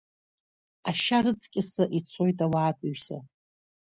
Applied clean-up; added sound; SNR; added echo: none; none; none; none.